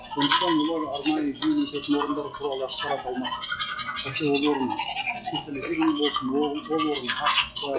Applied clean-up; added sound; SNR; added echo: classical method log-MMSE.